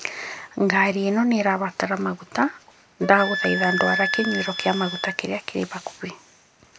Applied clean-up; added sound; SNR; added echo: none; Wind instrument, woodwind instrument; 6 dB; none.